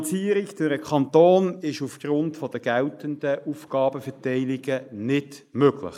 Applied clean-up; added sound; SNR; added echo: neural mask model Resemble Enhance denoiser.